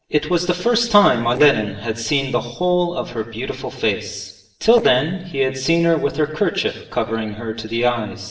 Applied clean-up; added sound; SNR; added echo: neural separator model SepFormer DNS4.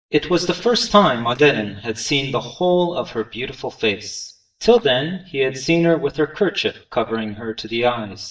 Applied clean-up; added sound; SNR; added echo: neural mask model DeepFilterNet 3.